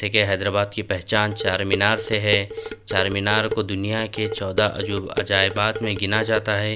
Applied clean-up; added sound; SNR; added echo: none; Dishes, pots, and pans; 8 dB; none.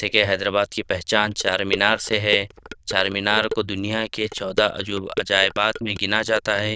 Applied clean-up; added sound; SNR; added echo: neural diffusion model UNIVERSE++.